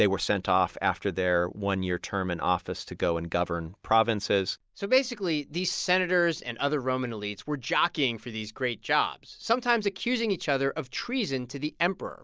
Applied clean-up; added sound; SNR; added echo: none; none; none; none.